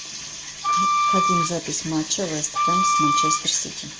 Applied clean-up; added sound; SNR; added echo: none; Wind instrument, woodwind instrument; -4 dB; none.